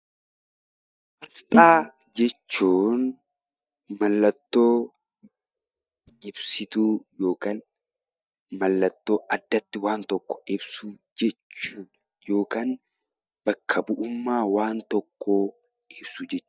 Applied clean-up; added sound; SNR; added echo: neural mask model DeepFilterNet 3.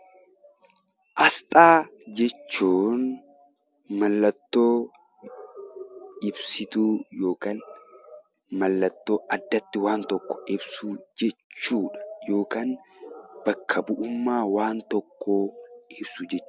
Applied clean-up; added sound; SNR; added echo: none; none; none; none.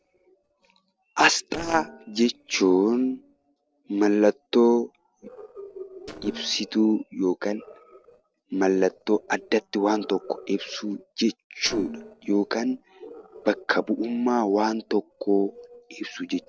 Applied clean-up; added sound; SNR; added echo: neural separator model SepFormer DNS4.